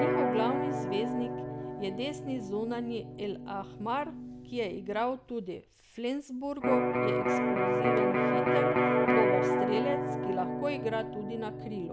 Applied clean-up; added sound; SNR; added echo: none; Electric guitar; -4 dB; none.